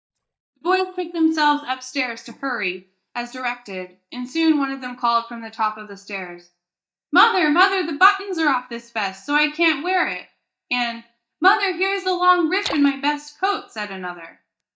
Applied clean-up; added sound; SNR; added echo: neural mask model DeepFilterNet 3.